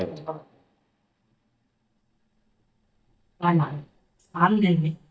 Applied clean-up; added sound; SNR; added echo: neural mask model DeepFilterNet 3.